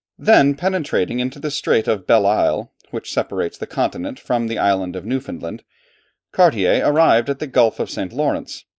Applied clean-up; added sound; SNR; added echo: neural mask model Resemble Enhance denoiser.